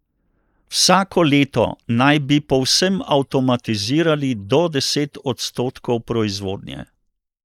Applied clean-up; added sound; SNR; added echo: neural mask model Resemble Enhance denoiser.